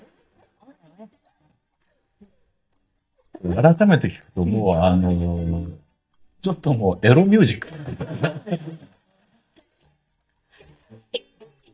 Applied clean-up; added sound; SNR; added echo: neural mask model DeepFilterNet 3.